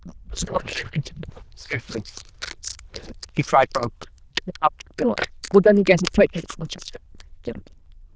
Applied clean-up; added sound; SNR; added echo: neural diffusion model UNIVERSE++.